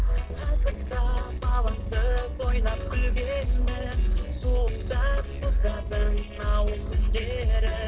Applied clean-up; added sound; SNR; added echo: neural separator model SepFormer DNS4.